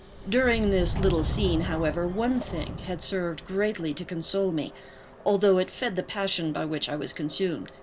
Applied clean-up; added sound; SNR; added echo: none; Subway, metro, underground; 8 dB; none.